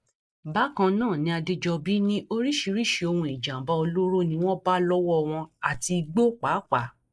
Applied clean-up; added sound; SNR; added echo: neural mask model DeepFilterNet 3.